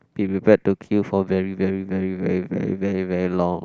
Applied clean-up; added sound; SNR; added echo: none; none; none; none.